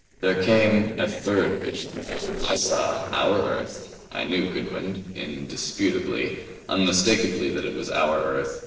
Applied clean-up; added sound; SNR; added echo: neural separator model SepFormer DNS4.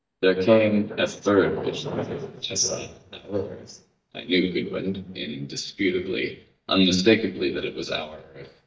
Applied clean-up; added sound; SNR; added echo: neural mask model DeepFilterNet 3.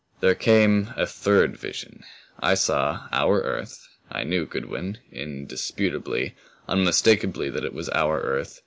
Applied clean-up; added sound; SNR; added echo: none; none; none; none.